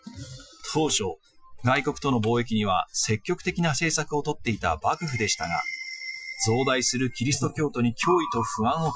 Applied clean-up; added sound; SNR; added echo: classical method Wiener filter.